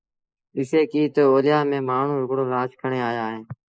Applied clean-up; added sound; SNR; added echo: neural mask model Resemble Enhance denoiser.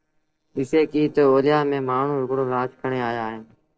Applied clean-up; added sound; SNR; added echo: neural separator model SepFormer DNS4.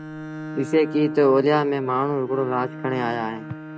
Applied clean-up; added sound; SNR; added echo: none; Bowed string instrument; 13 dB; none.